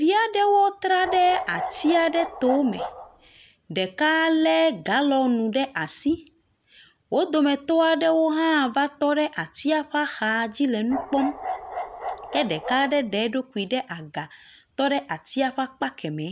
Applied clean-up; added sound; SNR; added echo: none; Bark; 9 dB; none.